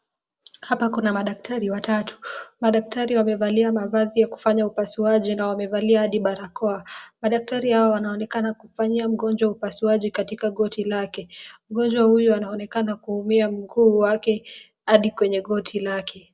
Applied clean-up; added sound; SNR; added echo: none; none; none; none.